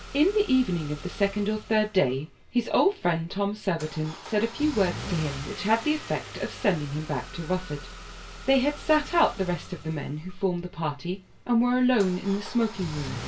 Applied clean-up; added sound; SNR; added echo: none; Engine starting / Car; 15 dB; reverberation time 0.2 s.